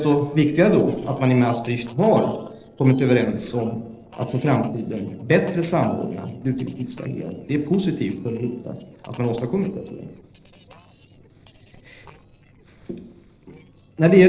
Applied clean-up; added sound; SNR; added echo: neural separator model SepFormer DNS4.